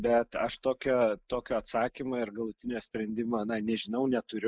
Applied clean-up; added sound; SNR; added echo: neural mask model Resemble Enhance denoiser.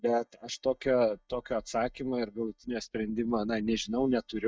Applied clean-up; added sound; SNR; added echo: neural mask model DeepFilterNet 3.